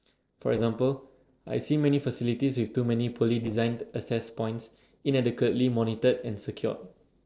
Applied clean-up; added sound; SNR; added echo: neural separator model SepFormer DNS4.